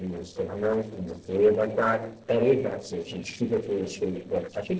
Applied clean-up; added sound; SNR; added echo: neural separator model SepFormer DNS4.